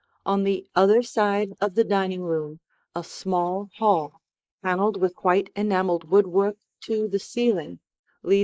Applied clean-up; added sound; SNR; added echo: neural mask model Resemble Enhance denoiser.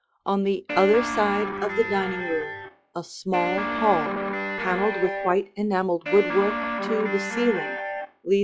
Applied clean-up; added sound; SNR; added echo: classical method log-MMSE.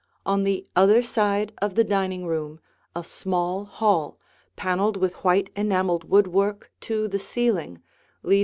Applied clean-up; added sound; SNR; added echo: none; none; none; none.